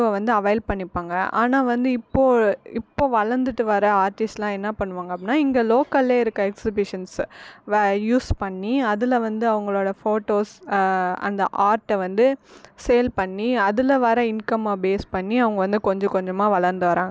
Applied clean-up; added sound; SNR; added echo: none; none; none; none.